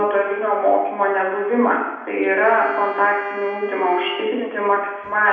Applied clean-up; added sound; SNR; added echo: none; Wind instrument, woodwind instrument; 12 dB; reverberation time 1.1 s.